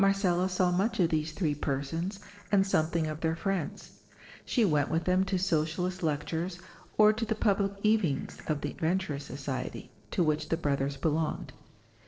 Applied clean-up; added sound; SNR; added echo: neural separator model SepFormer DNS4.